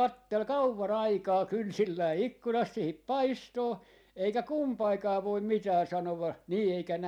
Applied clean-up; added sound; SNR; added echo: none; none; none; none.